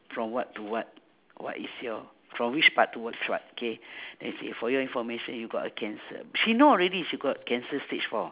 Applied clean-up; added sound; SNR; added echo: none; none; none; none.